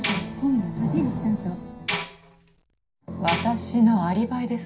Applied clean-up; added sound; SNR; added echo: none; Tambourine; -1 dB; reverberation time 0.3 s.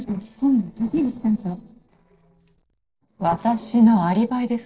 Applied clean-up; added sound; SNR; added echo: neural separator model SepFormer DNS4.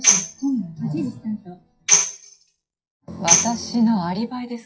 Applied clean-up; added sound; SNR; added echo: classical method WPE with log-MMSE.